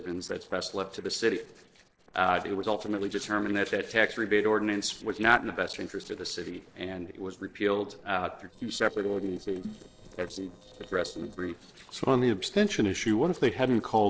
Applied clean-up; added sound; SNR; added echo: neural separator model SepFormer DNS4.